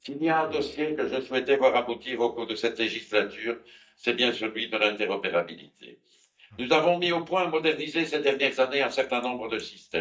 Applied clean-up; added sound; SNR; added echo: neural mask model DeepFilterNet 3.